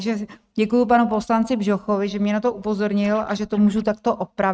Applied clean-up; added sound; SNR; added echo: neural mask model RNNoise.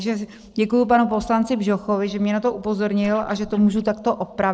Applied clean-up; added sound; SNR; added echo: neural separator model SepFormer DNS4.